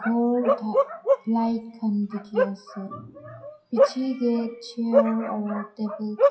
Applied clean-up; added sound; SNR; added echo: classical method WPE with log-MMSE.